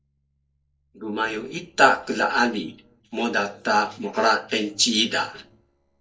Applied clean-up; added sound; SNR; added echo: neural separator model SepFormer DNS4.